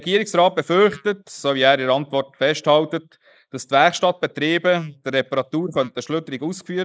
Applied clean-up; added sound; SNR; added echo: neural mask model Resemble Enhance denoiser.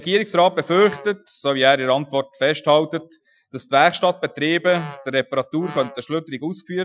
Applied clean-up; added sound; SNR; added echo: classical method Wiener filter.